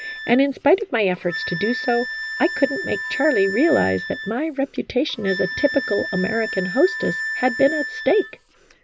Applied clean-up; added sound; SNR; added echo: none; Wind instrument, woodwind instrument; 8 dB; none.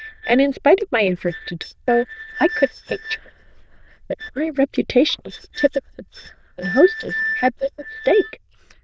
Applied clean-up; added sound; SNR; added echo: neural diffusion model UNIVERSE++.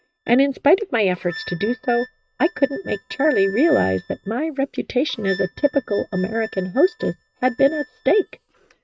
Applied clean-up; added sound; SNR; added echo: neural mask model RNNoise.